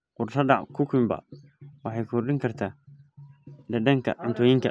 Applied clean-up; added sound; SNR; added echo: none; none; none; none.